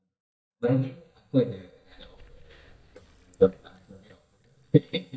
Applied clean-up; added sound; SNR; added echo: neural mask model DeepFilterNet 3.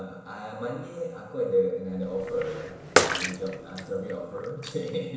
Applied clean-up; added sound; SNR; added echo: none; Bathtub (filling or washing) / Water / Splash, splatter; -1 dB; reverberation time 1.0 s.